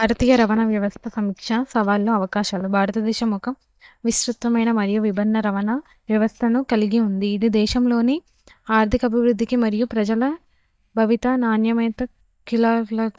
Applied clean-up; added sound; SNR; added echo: neural mask model DeepFilterNet 3.